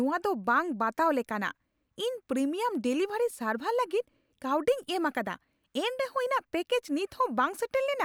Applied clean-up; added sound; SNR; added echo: none; none; none; none.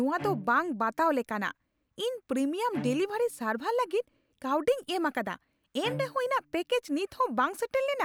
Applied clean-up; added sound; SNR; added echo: none; Bowed string instrument; 14 dB; none.